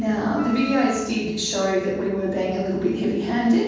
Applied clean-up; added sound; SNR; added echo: none; Wind instrument, woodwind instrument; 14 dB; reverberation time 1.2 s.